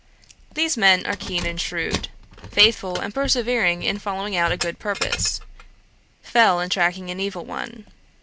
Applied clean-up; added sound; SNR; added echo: none; Keys jangling; 11 dB; none.